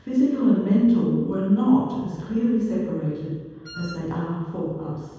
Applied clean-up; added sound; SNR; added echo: none; Wind instrument, woodwind instrument; 19 dB; reverberation time 1.2 s.